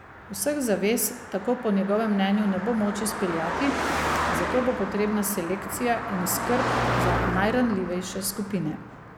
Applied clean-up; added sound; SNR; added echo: none; Car passing by; 4 dB; none.